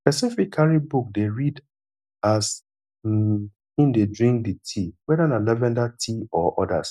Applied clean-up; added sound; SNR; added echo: none; none; none; none.